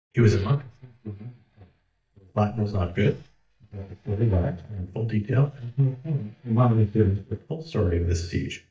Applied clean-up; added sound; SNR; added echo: neural mask model DeepFilterNet 3.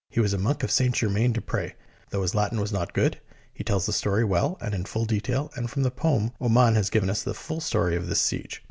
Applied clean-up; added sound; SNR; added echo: none; none; none; none.